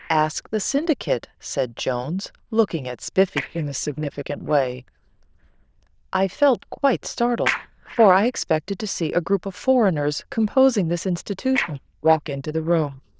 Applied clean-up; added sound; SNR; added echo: neural diffusion model UNIVERSE++.